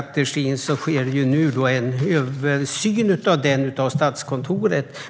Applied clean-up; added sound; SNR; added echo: none; none; none; none.